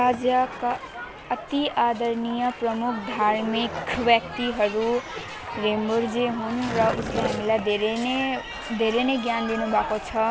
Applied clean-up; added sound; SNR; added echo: none; Skateboard; 13 dB; none.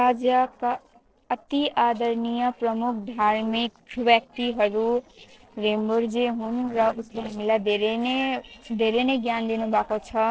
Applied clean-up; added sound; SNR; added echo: neural separator model SepFormer DNS4.